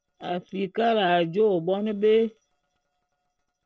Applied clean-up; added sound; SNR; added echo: neural separator model SepFormer DNS4.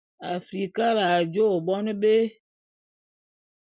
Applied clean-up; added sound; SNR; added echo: none; none; none; none.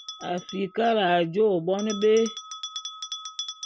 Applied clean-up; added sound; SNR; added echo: none; Bell; 13 dB; none.